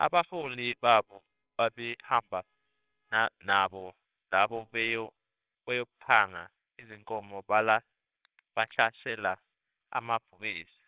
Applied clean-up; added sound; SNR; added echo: neural separator model SepFormer WHAMR!.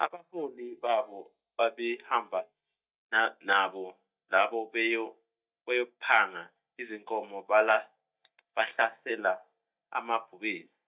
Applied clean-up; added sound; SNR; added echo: neural mask model DeepFilterNet 3.